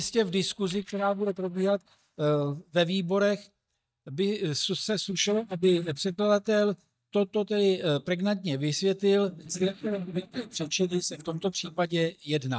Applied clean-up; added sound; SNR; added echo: neural mask model DeepFilterNet 3.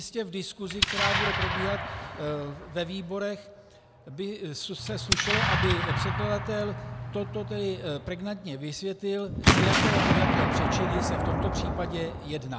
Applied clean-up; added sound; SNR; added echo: none; Explosion; -4 dB; none.